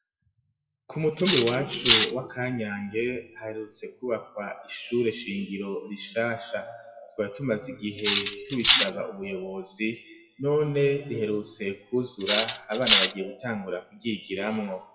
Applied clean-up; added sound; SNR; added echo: classical method WPE with log-MMSE.